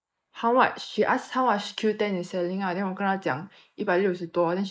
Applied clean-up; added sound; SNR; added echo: neural mask model Resemble Enhance denoiser.